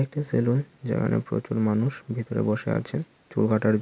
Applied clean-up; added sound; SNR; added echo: none; none; none; none.